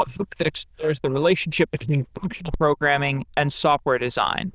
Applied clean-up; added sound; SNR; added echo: neural diffusion model UNIVERSE++.